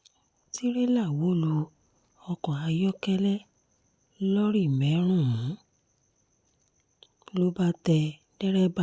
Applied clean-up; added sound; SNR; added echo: none; none; none; none.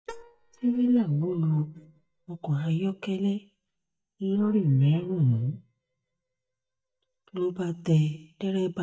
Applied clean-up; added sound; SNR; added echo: neural mask model DeepFilterNet 3.